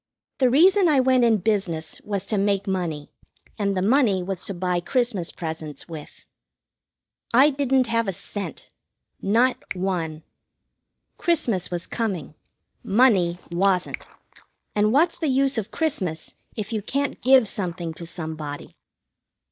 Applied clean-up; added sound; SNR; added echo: neural mask model DeepFilterNet 3.